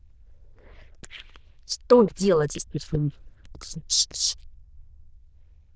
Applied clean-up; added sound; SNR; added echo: neural diffusion model UNIVERSE++.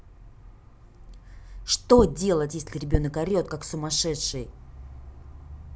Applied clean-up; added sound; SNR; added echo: none; none; none; none.